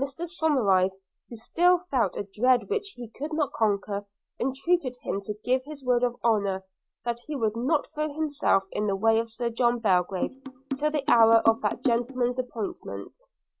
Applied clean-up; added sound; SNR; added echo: none; Drum; 7 dB; none.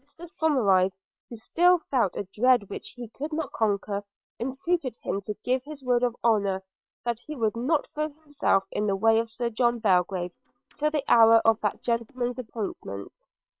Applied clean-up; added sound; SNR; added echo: neural separator model SepFormer WHAM!.